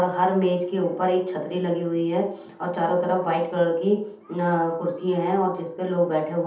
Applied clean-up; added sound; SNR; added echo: none; none; none; reverberation time 0.6 s.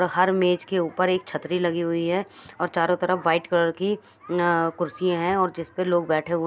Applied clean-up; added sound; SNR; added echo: none; none; none; none.